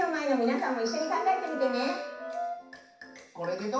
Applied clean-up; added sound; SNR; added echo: none; Wind instrument, woodwind instrument; 14 dB; reverberation time 0.6 s.